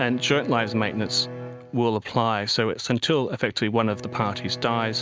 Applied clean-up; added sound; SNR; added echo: none; Bowed string instrument; 14 dB; none.